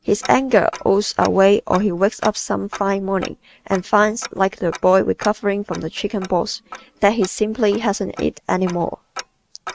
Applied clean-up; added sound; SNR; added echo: neural mask model RNNoise.